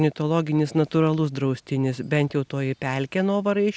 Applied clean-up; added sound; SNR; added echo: none; none; none; none.